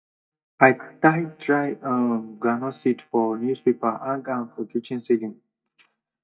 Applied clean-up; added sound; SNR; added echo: neural mask model DeepFilterNet 3.